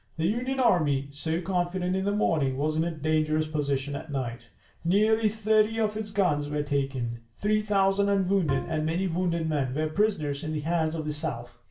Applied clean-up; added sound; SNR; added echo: none; Bowed string instrument; 11 dB; reverberation time 0.3 s.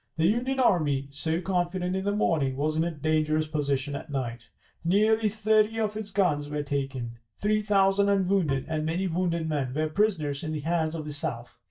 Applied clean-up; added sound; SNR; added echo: neural mask model DeepFilterNet 3.